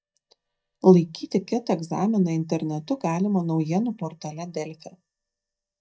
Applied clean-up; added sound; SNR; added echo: neural mask model DeepFilterNet 3.